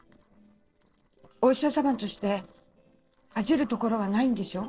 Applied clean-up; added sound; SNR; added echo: neural separator model SepFormer DNS4.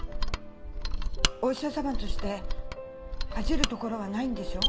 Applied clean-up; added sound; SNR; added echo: none; Mechanisms; -4 dB; none.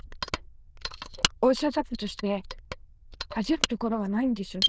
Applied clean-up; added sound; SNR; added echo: neural diffusion model UNIVERSE++.